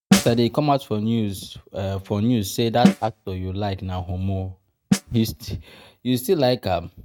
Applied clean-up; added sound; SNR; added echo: neural mask model RNNoise.